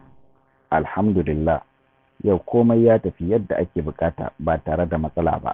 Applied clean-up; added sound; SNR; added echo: none; none; none; none.